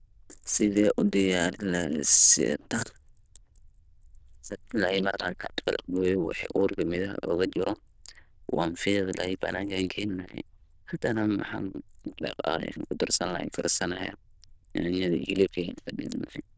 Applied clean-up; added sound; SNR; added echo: neural diffusion model UNIVERSE++.